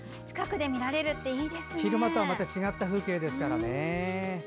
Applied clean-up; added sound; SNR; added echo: none; Organ; 14 dB; none.